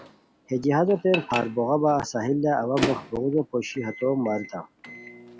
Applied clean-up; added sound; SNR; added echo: none; Microwave oven; 11 dB; none.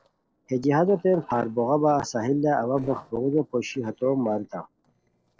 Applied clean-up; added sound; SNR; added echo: neural separator model SepFormer DNS4.